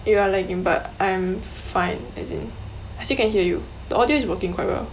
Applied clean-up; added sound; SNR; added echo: none; none; none; none.